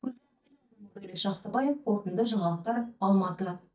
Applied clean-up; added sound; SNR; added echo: neural mask model DeepFilterNet 3.